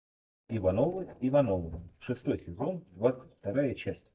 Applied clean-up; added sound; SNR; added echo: neural mask model DeepFilterNet 3.